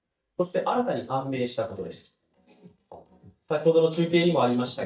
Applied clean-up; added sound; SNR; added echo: neural mask model DeepFilterNet 3.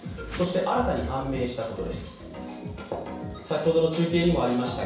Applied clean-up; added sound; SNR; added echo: none; Whoosh, swoosh, swish; 14 dB; reverberation time 0.7 s.